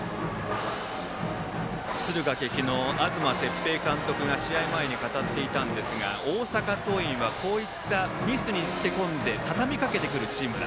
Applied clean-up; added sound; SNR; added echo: none; none; none; none.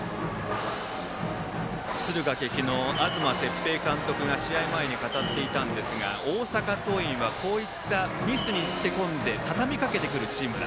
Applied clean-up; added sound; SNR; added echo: none; Bird; 12 dB; none.